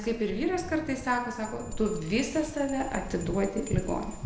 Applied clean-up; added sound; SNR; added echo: none; Thunder + Bell; 17 dB; none.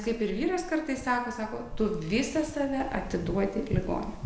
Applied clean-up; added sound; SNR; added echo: none; none; none; none.